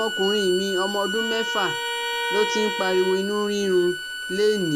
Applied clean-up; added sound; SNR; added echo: none; Bowed string instrument + Bowed string instrument; 4 dB; none.